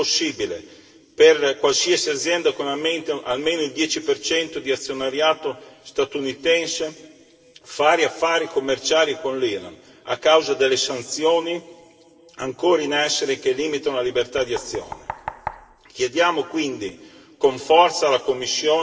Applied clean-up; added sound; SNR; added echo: none; Knock; 16 dB; reverberation time 2.8 s.